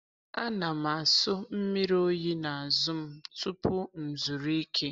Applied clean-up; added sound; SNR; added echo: none; none; none; none.